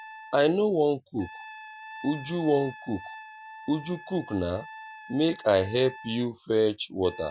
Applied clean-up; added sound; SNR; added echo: none; Trumpet; 17 dB; none.